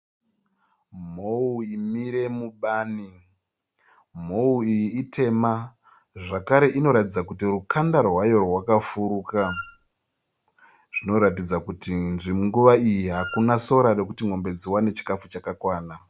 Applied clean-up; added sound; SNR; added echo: none; Wind instrument, woodwind instrument; 12 dB; none.